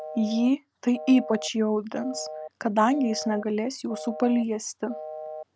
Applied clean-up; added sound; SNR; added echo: none; Telephone; 13 dB; none.